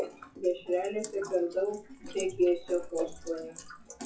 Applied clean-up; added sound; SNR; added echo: classical method WPE with log-MMSE.